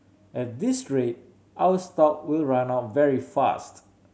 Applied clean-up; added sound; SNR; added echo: none; none; none; none.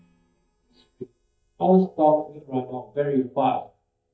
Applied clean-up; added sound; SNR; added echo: neural mask model DeepFilterNet 3.